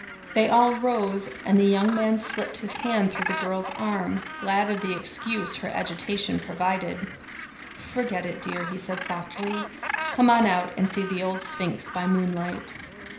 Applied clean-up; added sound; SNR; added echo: none; Gull, seagull; 11 dB; reverberation time 0.5 s.